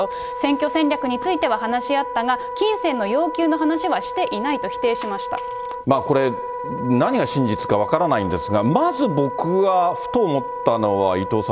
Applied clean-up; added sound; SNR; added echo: none; Wind instrument, woodwind instrument; 8 dB; none.